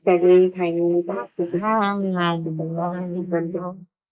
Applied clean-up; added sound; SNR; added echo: neural mask model Resemble Enhance denoiser.